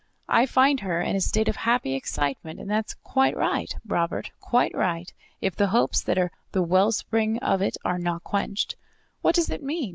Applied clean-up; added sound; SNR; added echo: none; none; none; none.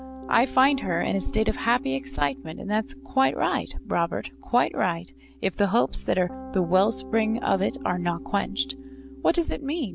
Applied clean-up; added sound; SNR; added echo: none; Piano; 14 dB; none.